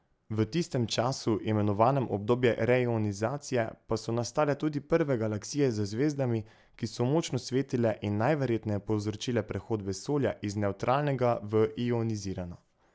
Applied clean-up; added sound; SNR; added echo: none; none; none; none.